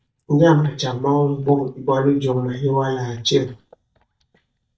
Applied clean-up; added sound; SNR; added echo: neural mask model DeepFilterNet 3.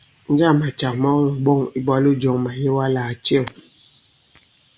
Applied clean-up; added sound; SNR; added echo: none; none; none; none.